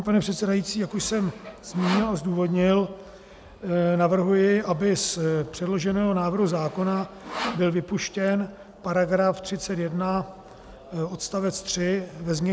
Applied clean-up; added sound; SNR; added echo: none; Sawing; 12 dB; none.